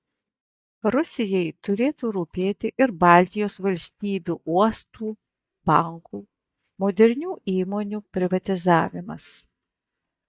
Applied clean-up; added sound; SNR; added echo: neural mask model DeepFilterNet 3.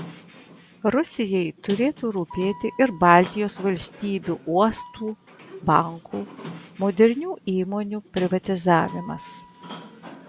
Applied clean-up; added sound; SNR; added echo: none; Sliding door; 18 dB; none.